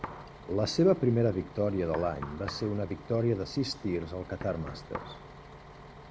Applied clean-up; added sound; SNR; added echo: none; Knock + Bus; 14 dB; none.